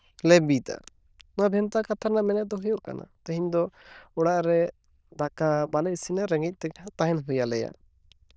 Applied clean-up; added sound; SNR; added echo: neural diffusion model UNIVERSE++.